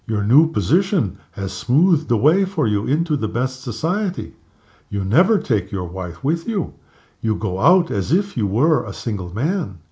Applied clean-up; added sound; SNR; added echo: none; none; none; none.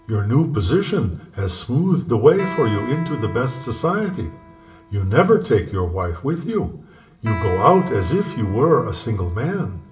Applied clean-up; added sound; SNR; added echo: none; Electric guitar; 17 dB; reverberation time 0.8 s.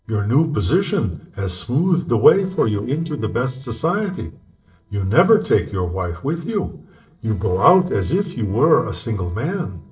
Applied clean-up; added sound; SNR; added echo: neural separator model SepFormer DNS4.